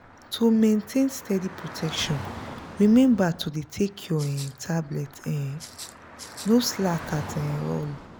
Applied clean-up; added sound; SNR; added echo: none; Rattle (instrument) + Traffic noise, roadway noise / Car; 15 dB; none.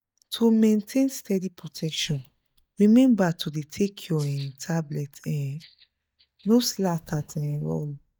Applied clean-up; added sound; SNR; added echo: neural mask model DeepFilterNet 3.